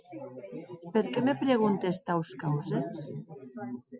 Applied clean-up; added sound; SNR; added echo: none; none; none; none.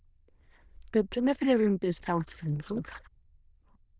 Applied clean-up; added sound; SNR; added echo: neural diffusion model UNIVERSE++.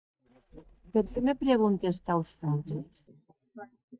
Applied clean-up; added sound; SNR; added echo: neural mask model DeepFilterNet 3.